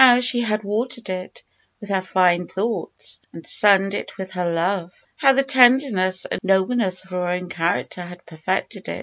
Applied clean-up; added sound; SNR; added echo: none; none; none; none.